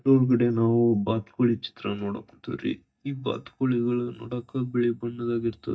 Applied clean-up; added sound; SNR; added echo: neural mask model DeepFilterNet 3.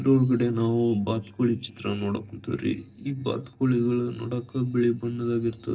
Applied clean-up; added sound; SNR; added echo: neural separator model SepFormer DNS4.